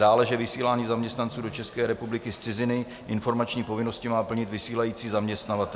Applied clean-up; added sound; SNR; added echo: none; none; none; none.